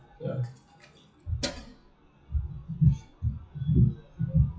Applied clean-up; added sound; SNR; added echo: classical method WPE with log-MMSE.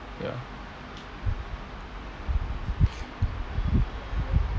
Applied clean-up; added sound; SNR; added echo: none; none; none; none.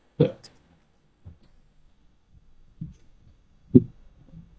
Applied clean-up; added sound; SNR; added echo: neural mask model DeepFilterNet 3.